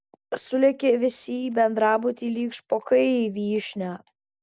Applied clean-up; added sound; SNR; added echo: none; none; none; none.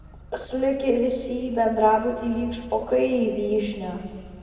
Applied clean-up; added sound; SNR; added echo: none; Motor vehicle (road); 20 dB; reverberation time 1.5 s.